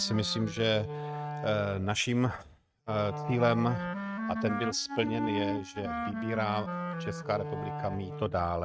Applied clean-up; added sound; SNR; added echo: neural mask model RNNoise.